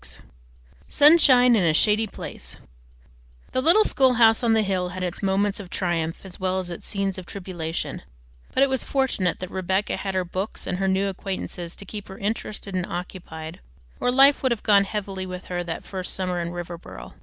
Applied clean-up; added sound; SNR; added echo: none; none; none; none.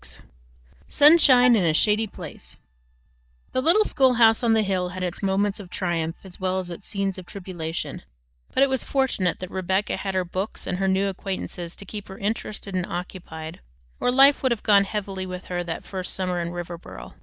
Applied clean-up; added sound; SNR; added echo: neural mask model DeepFilterNet 3.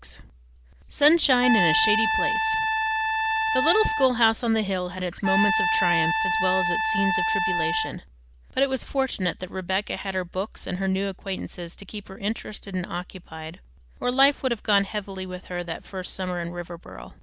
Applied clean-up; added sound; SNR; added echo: none; Trumpet; -2 dB; none.